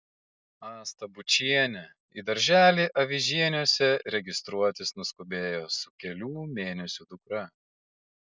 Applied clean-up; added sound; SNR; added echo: none; none; none; none.